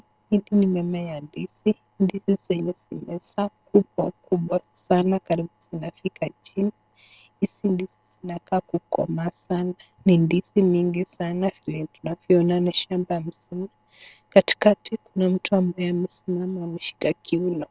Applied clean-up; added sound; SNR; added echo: neural separator model SepFormer DNS4.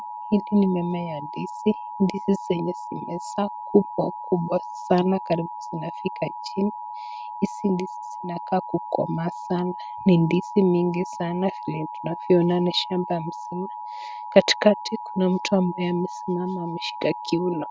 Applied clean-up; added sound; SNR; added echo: none; Alarm; 10 dB; none.